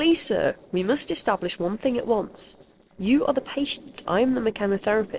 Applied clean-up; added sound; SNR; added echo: neural separator model SepFormer DNS4.